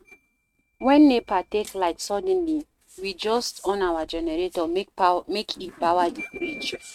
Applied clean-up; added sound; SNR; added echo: neural mask model RNNoise.